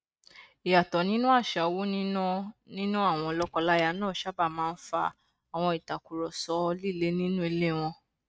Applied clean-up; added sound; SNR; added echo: neural mask model RNNoise.